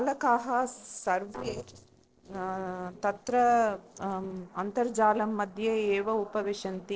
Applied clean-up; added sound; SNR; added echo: neural separator model SepFormer DNS4.